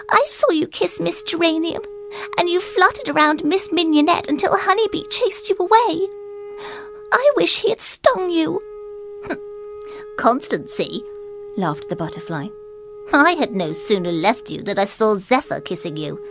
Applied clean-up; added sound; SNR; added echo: none; Wind instrument, woodwind instrument; 16 dB; none.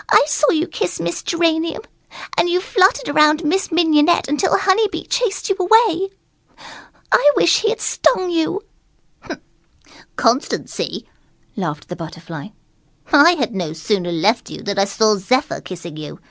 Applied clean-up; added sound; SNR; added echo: none; none; none; none.